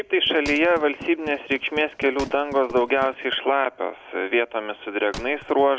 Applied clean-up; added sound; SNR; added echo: none; Wood + Tools; 19 dB; none.